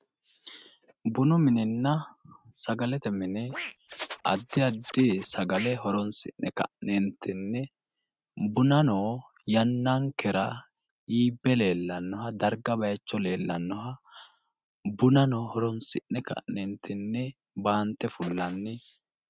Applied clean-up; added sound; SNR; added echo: neural mask model RNNoise.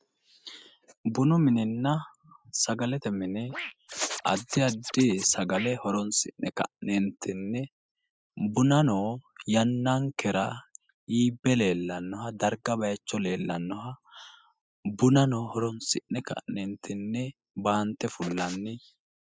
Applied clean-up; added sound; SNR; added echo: classical method spectral subtraction.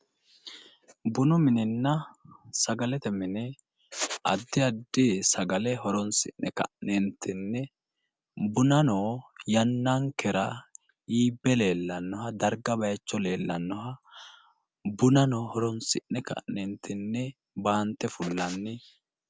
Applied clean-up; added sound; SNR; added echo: none; none; none; none.